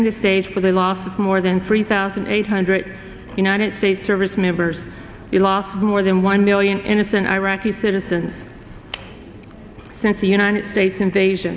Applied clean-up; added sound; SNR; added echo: none; none; none; none.